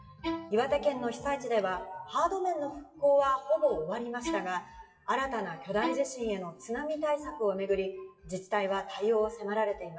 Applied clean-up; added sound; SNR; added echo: classical method WPE with log-MMSE.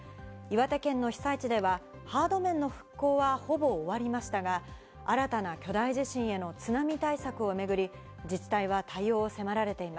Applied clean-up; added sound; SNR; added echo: none; none; none; none.